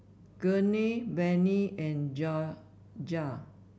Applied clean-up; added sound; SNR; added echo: none; none; none; none.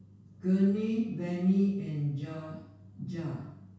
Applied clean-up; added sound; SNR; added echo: none; none; none; reverberation time 0.6 s.